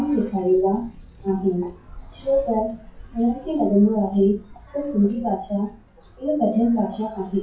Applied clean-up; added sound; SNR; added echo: classical method WPE with log-MMSE.